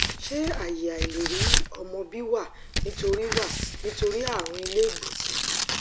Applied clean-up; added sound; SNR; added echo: none; Tearing; -1 dB; none.